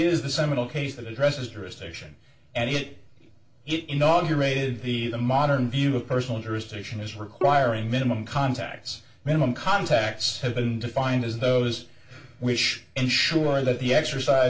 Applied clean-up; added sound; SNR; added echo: none; Bowed string instrument; 14 dB; reverberation time 0.2 s.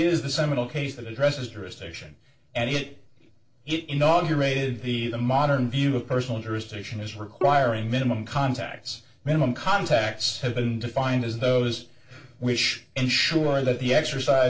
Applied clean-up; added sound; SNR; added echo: neural separator model SepFormer DNS4.